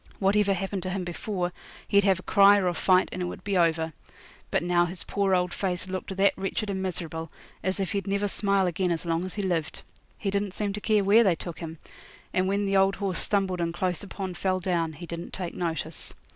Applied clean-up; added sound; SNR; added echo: none; none; none; none.